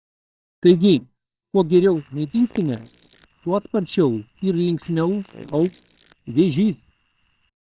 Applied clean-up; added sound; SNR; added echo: neural separator model SepFormer WHAMR!.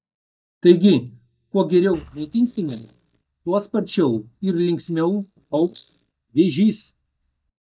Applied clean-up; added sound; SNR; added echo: neural mask model DeepFilterNet 3.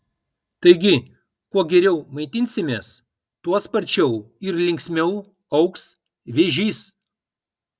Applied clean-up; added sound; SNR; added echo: none; none; none; none.